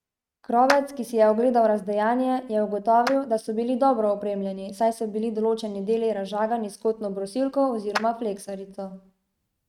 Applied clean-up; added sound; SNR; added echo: neural mask model RNNoise.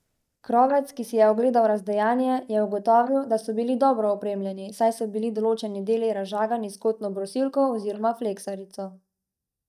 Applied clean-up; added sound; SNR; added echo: neural mask model DeepFilterNet 3.